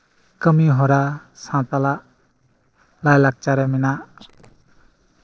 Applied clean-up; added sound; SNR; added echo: neural separator model SepFormer DNS4.